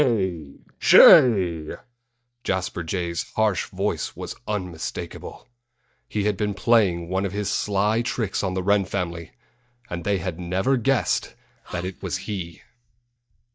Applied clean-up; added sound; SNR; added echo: neural mask model DeepFilterNet 3.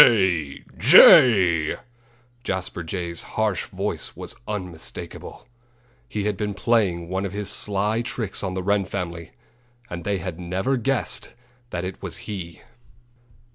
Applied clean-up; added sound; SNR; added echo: none; none; none; none.